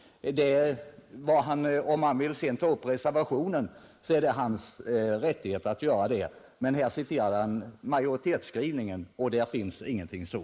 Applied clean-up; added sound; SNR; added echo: neural mask model Resemble Enhance denoiser.